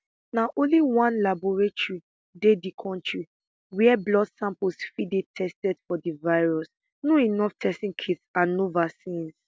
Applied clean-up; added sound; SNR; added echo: none; none; none; none.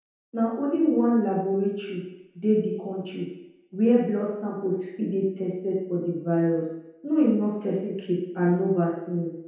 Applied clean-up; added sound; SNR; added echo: none; none; none; reverberation time 0.9 s.